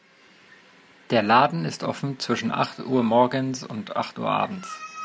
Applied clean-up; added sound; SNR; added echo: none; none; none; none.